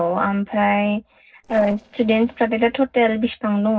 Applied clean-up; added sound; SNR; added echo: neural separator model SepFormer DNS4.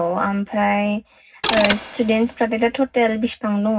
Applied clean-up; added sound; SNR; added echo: none; Mechanisms; 5 dB; reverberation time 0.4 s.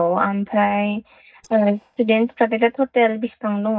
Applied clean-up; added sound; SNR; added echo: neural mask model DeepFilterNet 3.